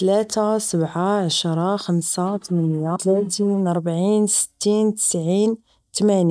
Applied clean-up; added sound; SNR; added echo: neural mask model DeepFilterNet 3.